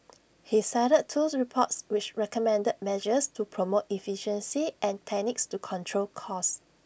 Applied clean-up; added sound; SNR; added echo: none; none; none; none.